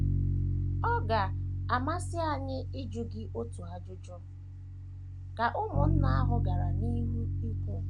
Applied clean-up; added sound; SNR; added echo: none; Bass guitar; -5 dB; none.